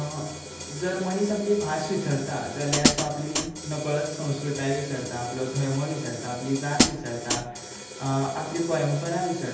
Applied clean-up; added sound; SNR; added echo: none; Hi-hat; 4 dB; reverberation time 0.8 s.